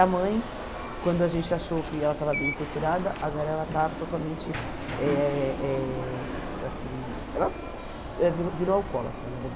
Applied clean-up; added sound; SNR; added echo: none; Alarm; 5 dB; none.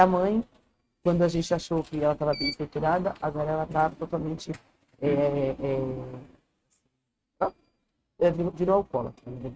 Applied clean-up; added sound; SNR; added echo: neural mask model RNNoise.